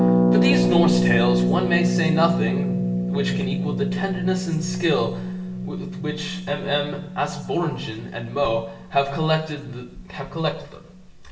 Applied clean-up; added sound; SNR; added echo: none; Harp; -2 dB; reverberation time 0.8 s.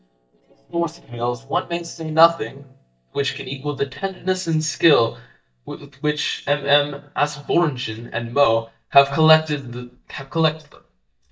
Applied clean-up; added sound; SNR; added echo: neural mask model DeepFilterNet 3.